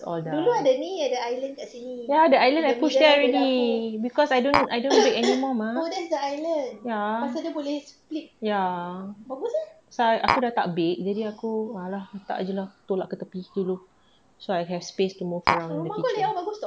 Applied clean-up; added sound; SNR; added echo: none; Tap; 0 dB; none.